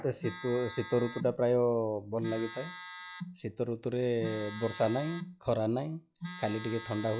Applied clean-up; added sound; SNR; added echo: classical method log-MMSE.